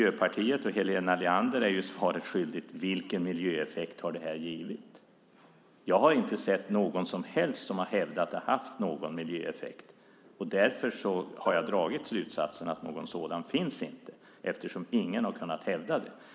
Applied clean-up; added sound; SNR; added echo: none; Plucked string instrument; 16 dB; none.